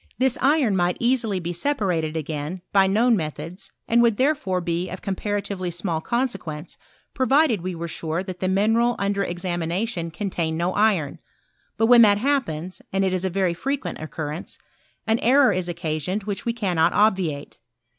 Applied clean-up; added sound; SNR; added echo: none; none; none; none.